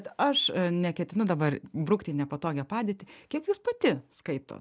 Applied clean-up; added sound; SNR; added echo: none; none; none; none.